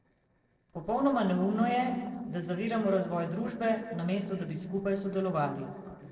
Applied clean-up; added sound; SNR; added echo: neural separator model SepFormer DNS4.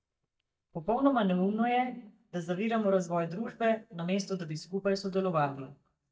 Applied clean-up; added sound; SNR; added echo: neural mask model DeepFilterNet 3.